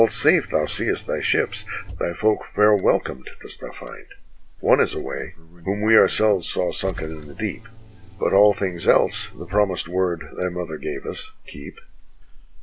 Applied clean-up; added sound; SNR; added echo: none; Car; 14 dB; none.